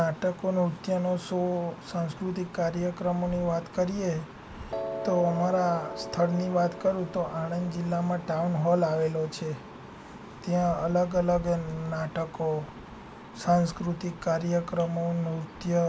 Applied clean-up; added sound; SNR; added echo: none; Piano; 16 dB; none.